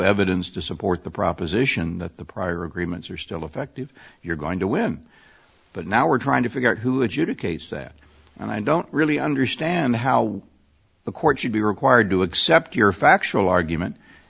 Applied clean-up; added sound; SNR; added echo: none; none; none; none.